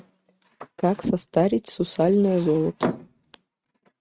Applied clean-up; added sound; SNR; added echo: neural mask model RNNoise.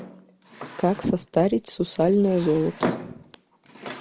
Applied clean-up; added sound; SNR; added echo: none; Drawer open or close; 11 dB; none.